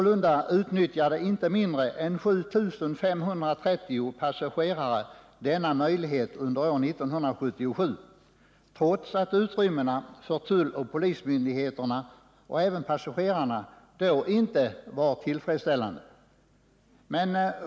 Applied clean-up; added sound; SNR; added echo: none; none; none; none.